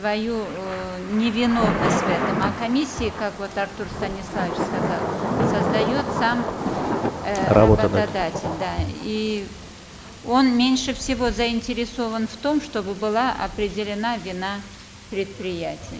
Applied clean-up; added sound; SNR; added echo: none; Thunder / Rain; 5 dB; none.